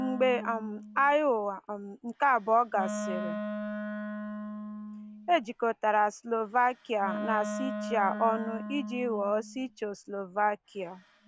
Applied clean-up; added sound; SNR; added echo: none; Wind instrument, woodwind instrument; 9 dB; none.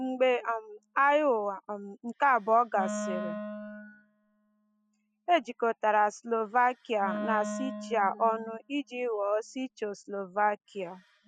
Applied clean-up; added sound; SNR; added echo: classical method spectral subtraction.